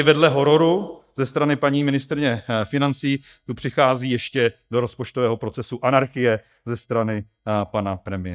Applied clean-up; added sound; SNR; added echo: neural mask model DeepFilterNet 3.